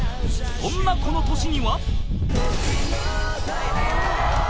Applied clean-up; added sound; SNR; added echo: none; Wind; -5 dB; none.